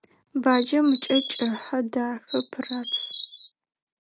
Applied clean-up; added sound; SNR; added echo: none; Chirp, tweet; 3 dB; none.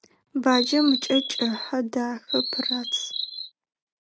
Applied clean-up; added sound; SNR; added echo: neural mask model RNNoise.